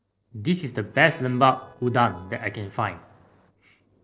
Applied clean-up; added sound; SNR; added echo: neural separator model SepFormer DNS4.